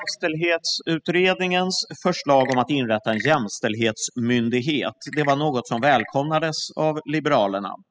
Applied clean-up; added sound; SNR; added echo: classical method spectral subtraction.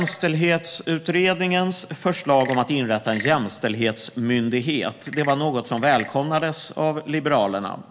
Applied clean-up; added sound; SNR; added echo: none; Wood / Percussion / Frog; 18 dB; none.